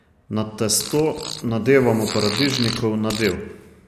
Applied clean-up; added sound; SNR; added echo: none; Fart; 10 dB; none.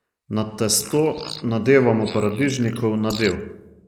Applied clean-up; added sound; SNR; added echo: neural mask model Resemble Enhance denoiser.